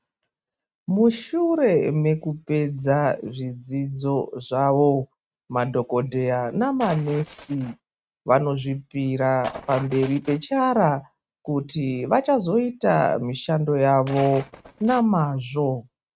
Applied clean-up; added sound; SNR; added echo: neural mask model RNNoise.